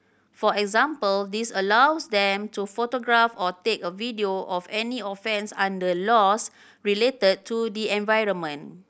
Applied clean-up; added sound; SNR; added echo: none; none; none; none.